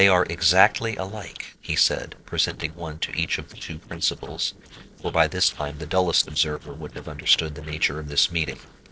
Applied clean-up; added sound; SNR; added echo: neural separator model SepFormer DNS4.